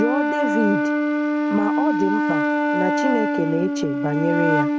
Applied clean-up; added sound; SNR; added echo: none; Wind instrument, woodwind instrument; -4 dB; none.